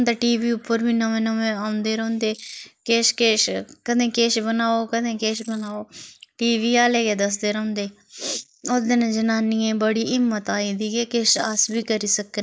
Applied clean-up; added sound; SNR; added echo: neural mask model Resemble Enhance denoiser.